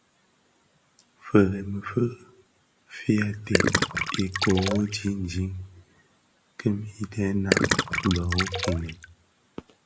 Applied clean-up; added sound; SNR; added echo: none; Gurgling; -1 dB; none.